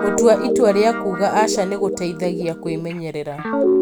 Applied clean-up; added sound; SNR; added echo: none; Guitar; 2 dB; none.